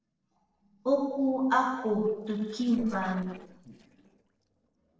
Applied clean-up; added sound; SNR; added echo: neural separator model SepFormer DNS4.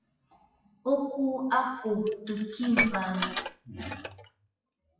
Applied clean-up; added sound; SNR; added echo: classical method WPE with log-MMSE.